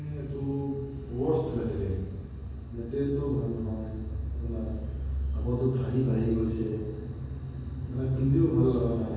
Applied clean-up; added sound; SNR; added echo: none; none; none; reverberation time 1.3 s.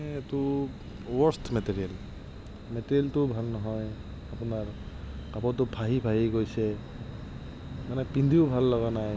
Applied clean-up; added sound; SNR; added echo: none; none; none; none.